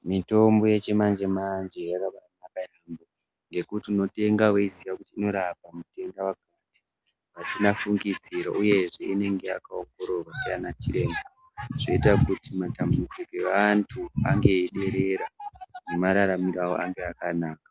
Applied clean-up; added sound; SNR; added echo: none; none; none; none.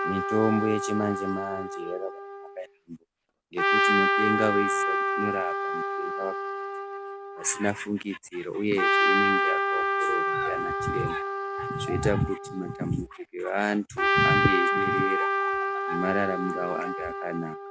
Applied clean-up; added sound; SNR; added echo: none; Trumpet; -3 dB; none.